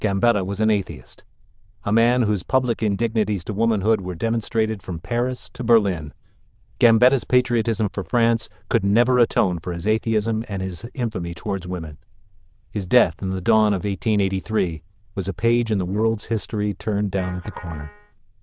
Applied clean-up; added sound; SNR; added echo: neural diffusion model UNIVERSE++.